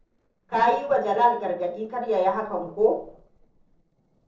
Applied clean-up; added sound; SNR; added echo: neural separator model SepFormer DNS4.